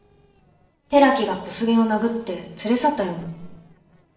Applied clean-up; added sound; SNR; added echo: neural separator model SepFormer DNS4.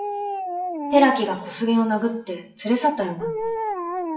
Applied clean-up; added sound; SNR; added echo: classical method WPE with log-MMSE.